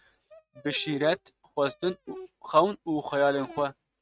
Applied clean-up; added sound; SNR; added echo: neural mask model RNNoise.